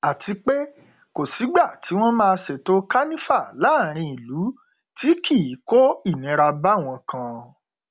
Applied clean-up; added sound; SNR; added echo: none; none; none; none.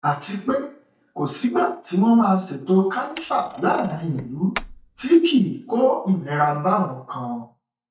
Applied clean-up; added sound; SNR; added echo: neural mask model DeepFilterNet 3.